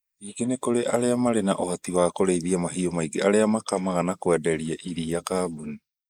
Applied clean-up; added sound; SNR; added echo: neural mask model Resemble Enhance denoiser.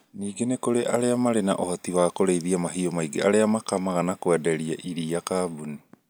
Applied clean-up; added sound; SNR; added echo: none; none; none; none.